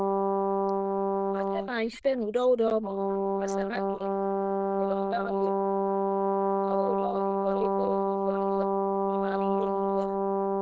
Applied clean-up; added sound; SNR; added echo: neural diffusion model UNIVERSE++.